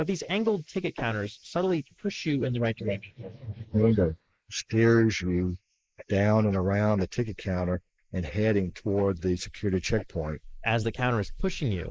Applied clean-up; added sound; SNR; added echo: neural mask model Resemble Enhance denoiser.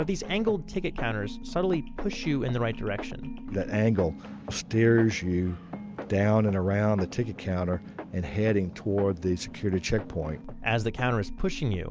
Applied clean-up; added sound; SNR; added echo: none; none; none; none.